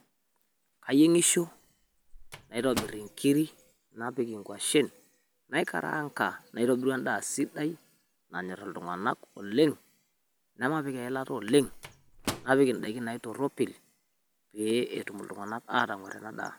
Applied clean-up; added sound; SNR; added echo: none; Microwave oven; 13 dB; none.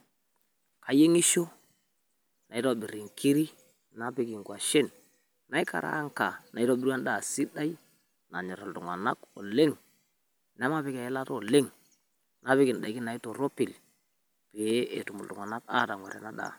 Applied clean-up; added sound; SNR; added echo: none; none; none; none.